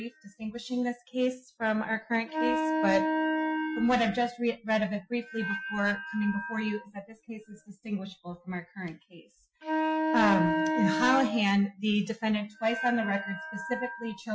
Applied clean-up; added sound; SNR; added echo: classical method Wiener filter.